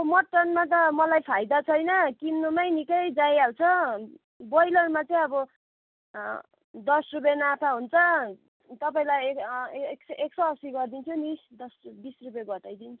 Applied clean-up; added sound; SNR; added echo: none; none; none; none.